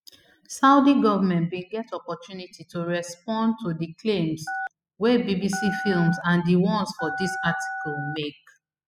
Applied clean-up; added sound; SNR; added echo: classical method spectral subtraction.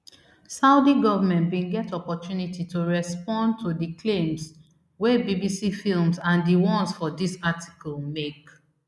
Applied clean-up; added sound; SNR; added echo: neural mask model Resemble Enhance denoiser.